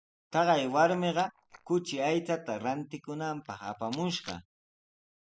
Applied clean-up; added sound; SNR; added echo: neural mask model Resemble Enhance denoiser.